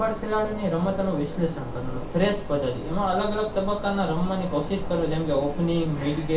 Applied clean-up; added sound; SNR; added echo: none; Insect; 5 dB; reverberation time 0.3 s.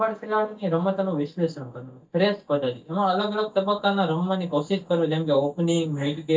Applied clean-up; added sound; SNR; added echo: neural mask model DeepFilterNet 3.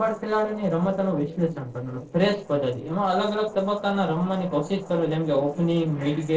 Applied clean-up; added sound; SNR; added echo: neural separator model SepFormer DNS4.